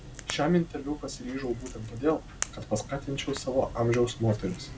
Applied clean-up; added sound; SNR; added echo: none; Crack / Crackle; 12 dB; none.